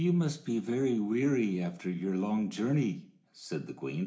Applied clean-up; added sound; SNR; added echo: none; none; none; reverberation time 0.4 s.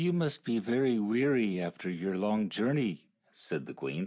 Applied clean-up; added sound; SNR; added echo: none; none; none; none.